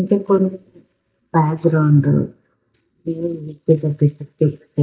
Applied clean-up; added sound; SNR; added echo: neural mask model DeepFilterNet 3.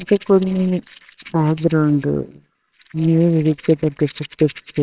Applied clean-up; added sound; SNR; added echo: neural separator model SepFormer WHAMR!.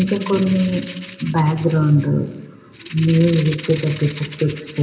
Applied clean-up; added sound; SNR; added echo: none; Rattle (instrument); 18 dB; reverberation time 0.8 s.